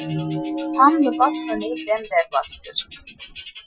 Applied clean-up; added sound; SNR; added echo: classical method Wiener filter.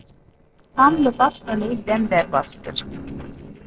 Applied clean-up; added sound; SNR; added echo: neural separator model SepFormer DNS4.